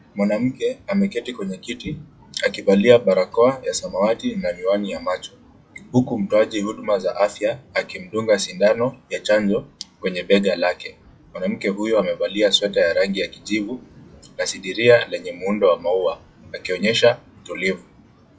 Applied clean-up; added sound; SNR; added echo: classical method WPE with log-MMSE.